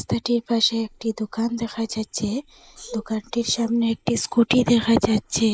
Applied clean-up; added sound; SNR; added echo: neural mask model Resemble Enhance denoiser.